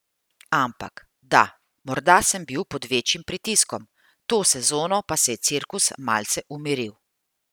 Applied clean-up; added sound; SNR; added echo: none; none; none; none.